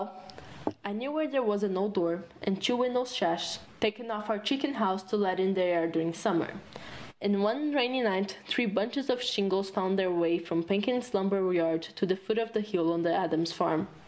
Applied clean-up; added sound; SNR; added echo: none; none; none; none.